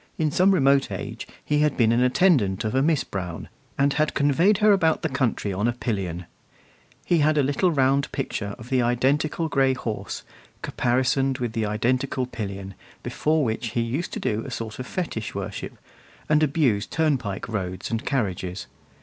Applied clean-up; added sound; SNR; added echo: none; none; none; none.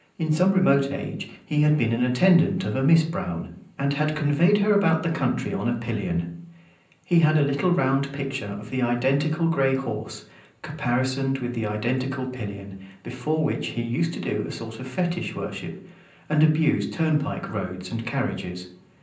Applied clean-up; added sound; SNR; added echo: none; none; none; reverberation time 0.6 s.